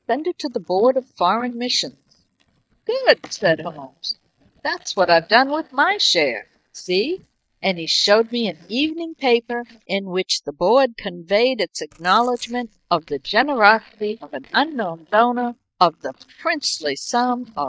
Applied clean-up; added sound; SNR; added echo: neural mask model DeepFilterNet 3.